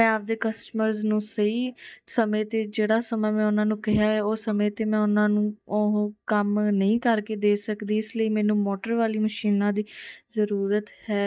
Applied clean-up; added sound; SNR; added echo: neural mask model DeepFilterNet 3.